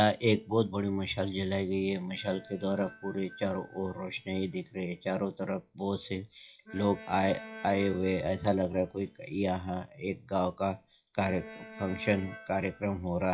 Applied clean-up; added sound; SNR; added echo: classical method WPE with log-MMSE.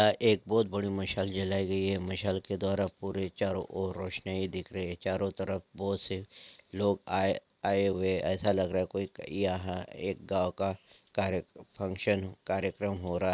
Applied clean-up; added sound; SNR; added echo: none; none; none; none.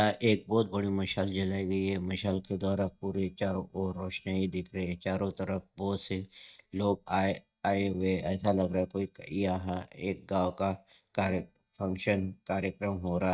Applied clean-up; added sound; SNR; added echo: neural mask model DeepFilterNet 3.